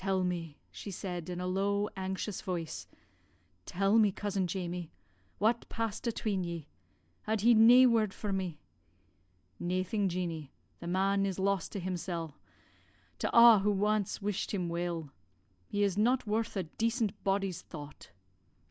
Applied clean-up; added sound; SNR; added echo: none; none; none; none.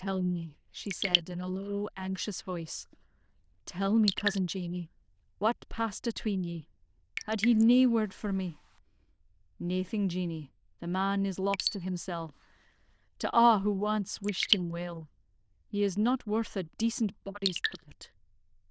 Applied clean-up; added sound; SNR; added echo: neural diffusion model UNIVERSE++.